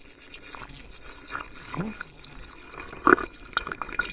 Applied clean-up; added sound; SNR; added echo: neural separator model SepFormer WHAMR!.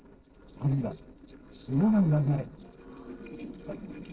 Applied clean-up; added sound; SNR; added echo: neural separator model SepFormer DNS4.